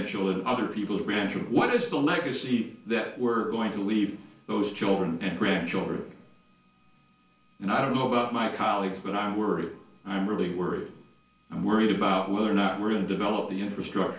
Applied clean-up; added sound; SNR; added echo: none; none; none; reverberation time 0.4 s.